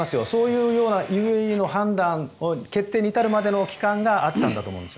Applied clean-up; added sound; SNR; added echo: none; Camera; 19 dB; none.